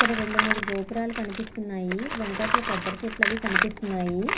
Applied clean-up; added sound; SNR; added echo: none; Tools; -1 dB; reverberation time 0.5 s.